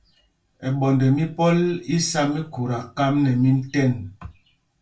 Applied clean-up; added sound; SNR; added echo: none; none; none; reverberation time 0.2 s.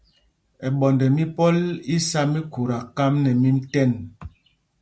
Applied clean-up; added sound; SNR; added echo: none; none; none; none.